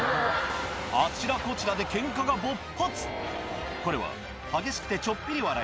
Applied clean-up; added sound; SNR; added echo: none; Bowed string instrument; 17 dB; none.